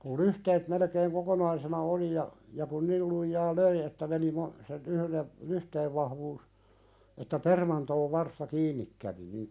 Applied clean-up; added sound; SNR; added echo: none; none; none; none.